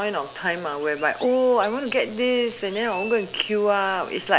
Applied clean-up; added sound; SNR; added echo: none; Chirp, tweet; 19 dB; none.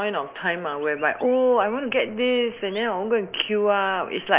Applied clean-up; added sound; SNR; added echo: neural mask model Resemble Enhance denoiser.